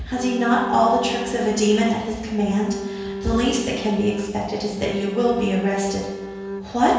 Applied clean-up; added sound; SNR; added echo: none; Bowed string instrument; 10 dB; reverberation time 1.2 s.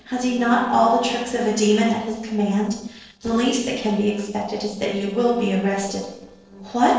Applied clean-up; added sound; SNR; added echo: neural separator model SepFormer DNS4.